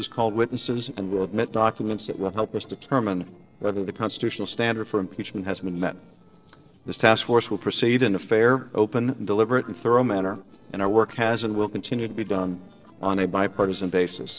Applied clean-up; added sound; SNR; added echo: neural separator model SepFormer DNS4.